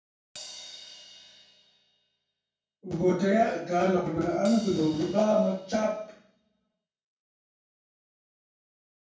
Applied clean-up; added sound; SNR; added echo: none; Crash cymbal; 20 dB; reverberation time 0.6 s.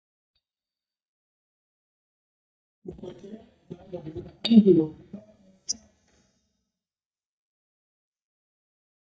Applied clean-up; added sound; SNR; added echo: neural mask model DeepFilterNet 3.